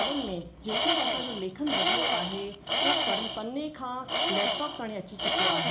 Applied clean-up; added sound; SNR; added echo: none; Tools; -5 dB; reverberation time 0.4 s.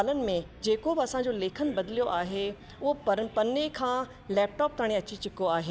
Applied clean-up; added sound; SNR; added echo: none; none; none; none.